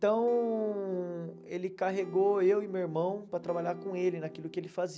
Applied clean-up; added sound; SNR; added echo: none; Acoustic guitar / Strum; 16 dB; none.